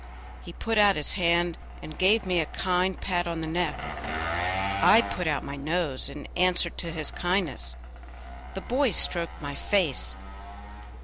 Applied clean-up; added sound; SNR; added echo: none; Engine; 10 dB; none.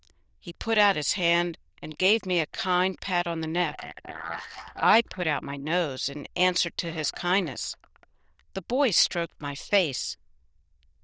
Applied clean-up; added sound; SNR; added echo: neural diffusion model UNIVERSE++.